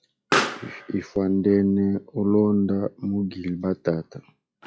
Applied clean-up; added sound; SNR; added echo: classical method log-MMSE.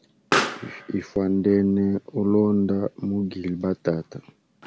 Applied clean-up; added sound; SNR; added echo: none; Explosion; 9 dB; none.